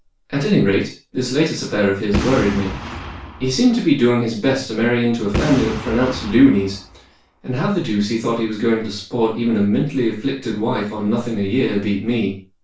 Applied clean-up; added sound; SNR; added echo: none; Boom; 9 dB; reverberation time 0.3 s.